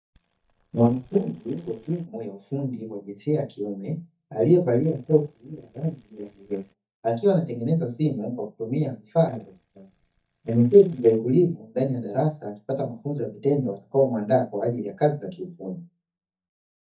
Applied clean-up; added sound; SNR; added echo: neural mask model DeepFilterNet 3.